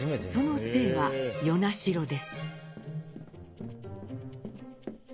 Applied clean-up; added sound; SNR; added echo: none; Run; 17 dB; none.